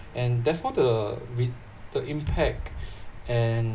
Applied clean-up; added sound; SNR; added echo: none; Thunder; 15 dB; none.